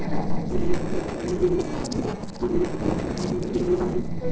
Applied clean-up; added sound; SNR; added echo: neural separator model SepFormer DNS4.